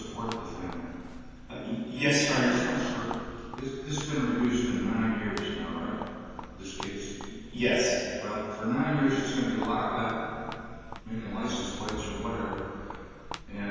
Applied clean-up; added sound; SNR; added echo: none; Walk, footsteps; 13 dB; reverberation time 2.1 s.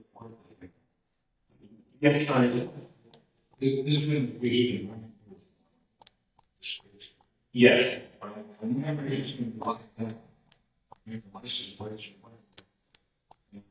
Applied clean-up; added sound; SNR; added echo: neural mask model DeepFilterNet 3.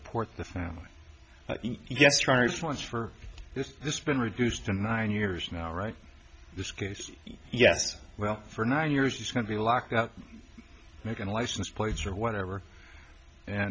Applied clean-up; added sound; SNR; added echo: none; none; none; none.